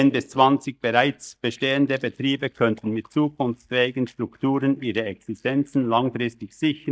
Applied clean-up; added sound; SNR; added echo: neural mask model DeepFilterNet 3.